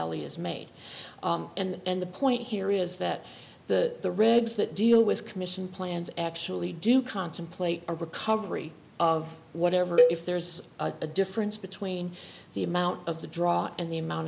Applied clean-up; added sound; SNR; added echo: none; Cowbell; 0 dB; none.